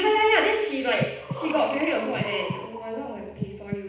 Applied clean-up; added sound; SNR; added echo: none; Breathing; 9 dB; reverberation time 0.9 s.